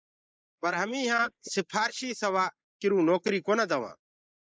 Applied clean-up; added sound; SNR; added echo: neural mask model Resemble Enhance denoiser.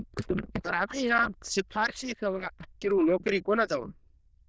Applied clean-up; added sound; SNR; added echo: neural diffusion model UNIVERSE++.